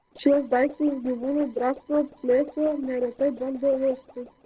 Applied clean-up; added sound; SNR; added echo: neural separator model SepFormer DNS4.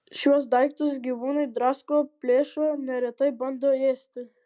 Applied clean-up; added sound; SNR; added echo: none; none; none; none.